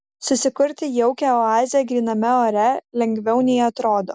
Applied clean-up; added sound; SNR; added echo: none; none; none; none.